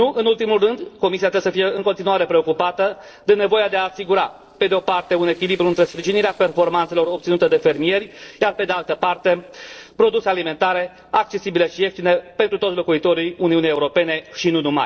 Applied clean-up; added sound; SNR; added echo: neural separator model SepFormer DNS4.